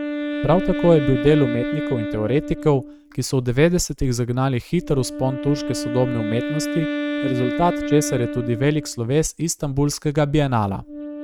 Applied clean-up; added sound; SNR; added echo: neural mask model RNNoise.